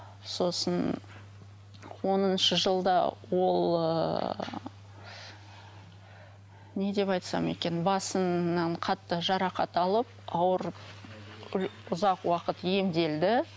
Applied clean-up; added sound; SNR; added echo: none; none; none; none.